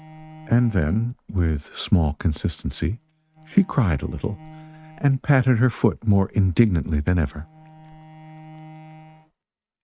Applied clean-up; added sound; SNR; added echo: neural mask model RNNoise.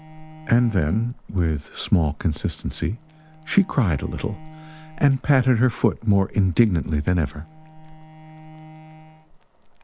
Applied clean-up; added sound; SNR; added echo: none; Bowed string instrument + Boiling; 20 dB; none.